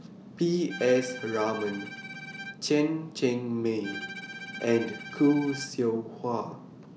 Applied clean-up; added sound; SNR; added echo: none; Bowed string instrument; 13 dB; none.